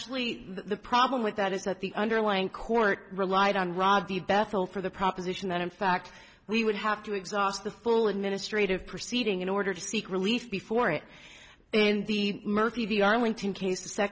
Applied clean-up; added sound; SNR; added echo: none; none; none; none.